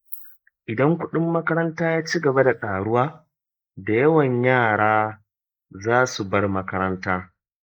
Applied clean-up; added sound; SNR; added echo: neural mask model Resemble Enhance denoiser.